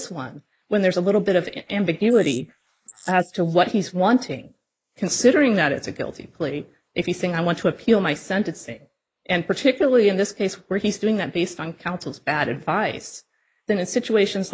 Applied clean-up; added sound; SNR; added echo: neural mask model Resemble Enhance denoiser.